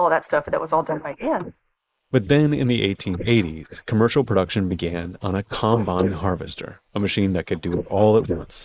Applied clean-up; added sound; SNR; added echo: neural mask model Resemble Enhance denoiser.